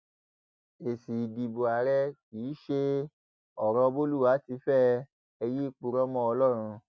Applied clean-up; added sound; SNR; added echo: none; none; none; none.